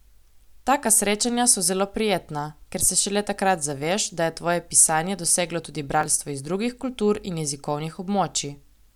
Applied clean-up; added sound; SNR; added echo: none; none; none; none.